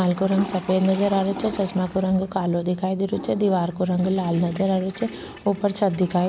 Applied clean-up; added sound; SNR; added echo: none; Toilet flush / Water; 15 dB; none.